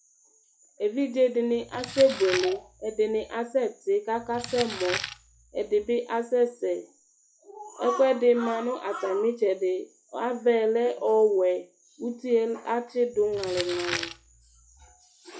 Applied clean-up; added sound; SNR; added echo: classical method log-MMSE.